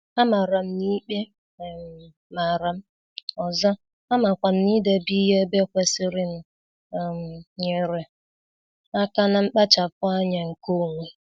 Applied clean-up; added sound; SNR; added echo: none; none; none; none.